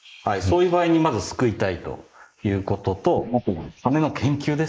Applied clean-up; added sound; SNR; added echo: neural mask model Resemble Enhance denoiser.